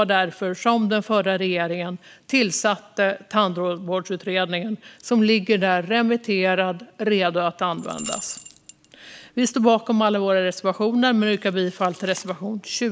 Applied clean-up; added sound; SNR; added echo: none; Rattle / Keys jangling; 16 dB; none.